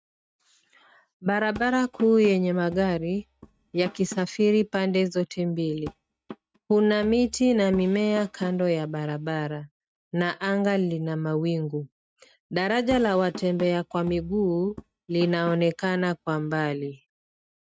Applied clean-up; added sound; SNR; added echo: neural mask model RNNoise.